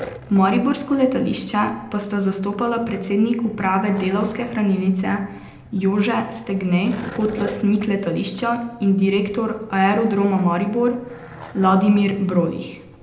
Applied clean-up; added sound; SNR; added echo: none; Skateboard; 20 dB; reverberation time 0.8 s.